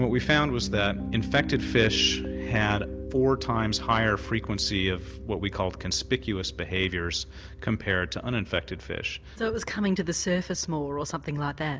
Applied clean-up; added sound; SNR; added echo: none; Piano; 9 dB; none.